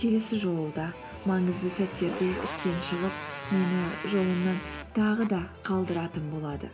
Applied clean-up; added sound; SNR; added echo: none; Motorcycle; 11 dB; none.